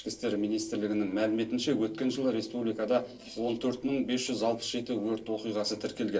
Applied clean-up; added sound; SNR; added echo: neural separator model SepFormer DNS4.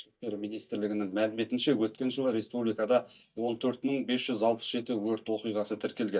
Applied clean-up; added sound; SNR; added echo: neural mask model DeepFilterNet 3.